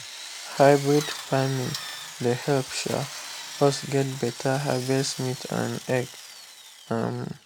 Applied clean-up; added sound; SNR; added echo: none; Drill; 12 dB; none.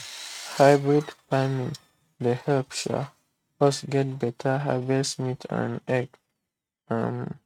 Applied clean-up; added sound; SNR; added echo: neural mask model RNNoise.